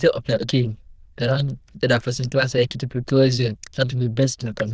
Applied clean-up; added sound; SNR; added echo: neural diffusion model UNIVERSE++.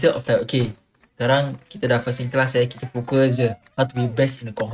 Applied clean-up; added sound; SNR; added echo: neural mask model RNNoise.